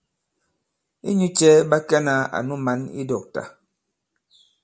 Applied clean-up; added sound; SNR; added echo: none; none; none; none.